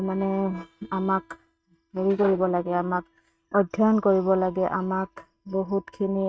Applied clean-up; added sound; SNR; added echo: neural mask model RNNoise.